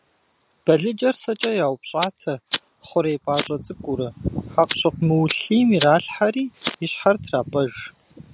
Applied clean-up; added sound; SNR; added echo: none; Fire; 12 dB; none.